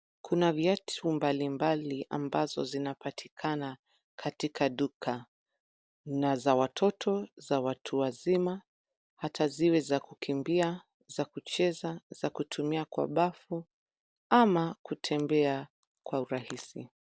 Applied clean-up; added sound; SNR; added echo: none; none; none; none.